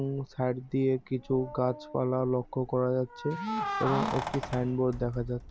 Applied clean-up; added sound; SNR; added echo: none; Keys jangling; 9 dB; none.